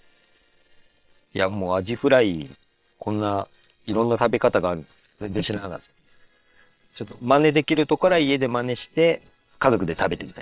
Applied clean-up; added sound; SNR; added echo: neural separator model SepFormer WHAM!.